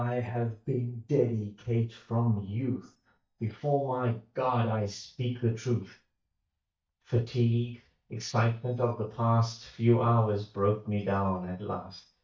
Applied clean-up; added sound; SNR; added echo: neural mask model DeepFilterNet 3.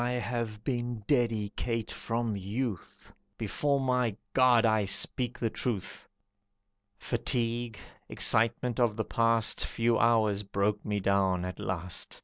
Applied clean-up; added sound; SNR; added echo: none; none; none; none.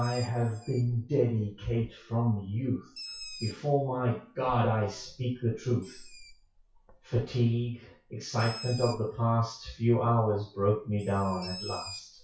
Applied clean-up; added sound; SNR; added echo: classical method WPE with log-MMSE.